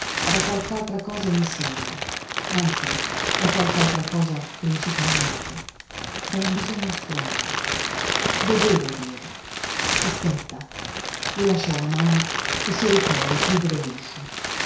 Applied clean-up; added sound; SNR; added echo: none; Crumpling, crinkling; 0 dB; reverberation time 0.6 s.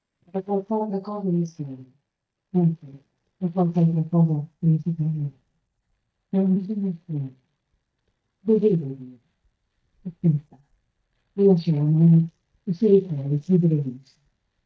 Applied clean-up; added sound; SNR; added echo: neural mask model DeepFilterNet 3.